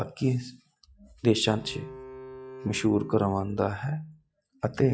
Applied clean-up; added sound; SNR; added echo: classical method log-MMSE.